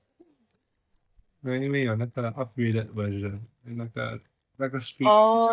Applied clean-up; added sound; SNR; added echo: neural mask model DeepFilterNet 3.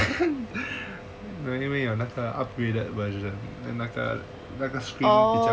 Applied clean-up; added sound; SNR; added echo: none; none; none; none.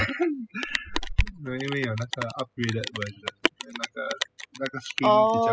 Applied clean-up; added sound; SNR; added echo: classical method spectral subtraction.